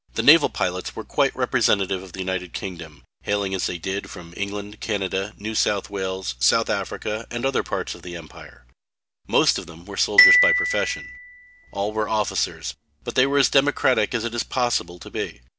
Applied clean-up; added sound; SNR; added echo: none; Glockenspiel; -1 dB; none.